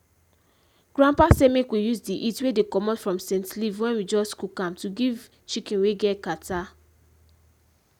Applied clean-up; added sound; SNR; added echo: none; none; none; none.